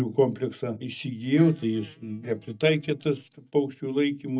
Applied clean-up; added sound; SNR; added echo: neural mask model DeepFilterNet 3.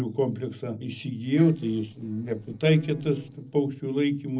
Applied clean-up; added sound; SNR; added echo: neural separator model SepFormer DNS4.